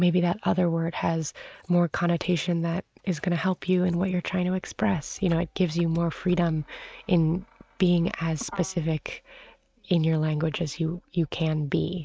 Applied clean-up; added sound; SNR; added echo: neural mask model RNNoise.